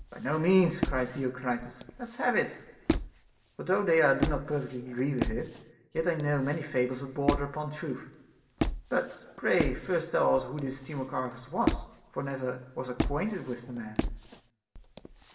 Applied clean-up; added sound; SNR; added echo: none; Squeak; 6 dB; reverberation time 0.9 s.